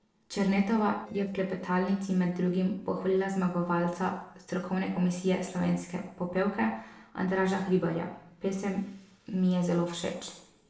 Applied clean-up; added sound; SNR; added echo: neural separator model SepFormer DNS4.